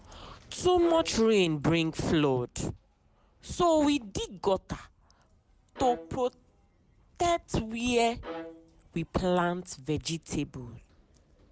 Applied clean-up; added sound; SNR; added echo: none; Bowed string instrument; 16 dB; none.